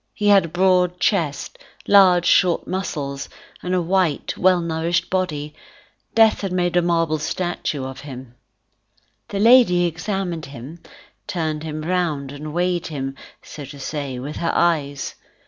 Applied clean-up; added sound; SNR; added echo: none; none; none; none.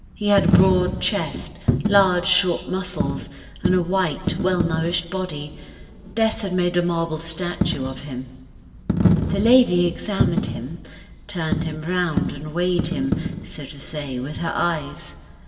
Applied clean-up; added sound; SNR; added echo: none; Coin (dropping); 3 dB; reverberation time 2.0 s.